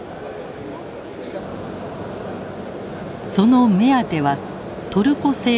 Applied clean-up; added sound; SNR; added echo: none; none; none; none.